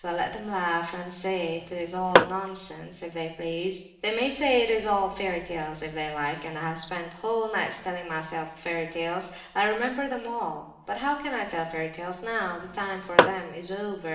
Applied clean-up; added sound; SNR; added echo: none; Tap / Hammer; -5 dB; reverberation time 0.9 s.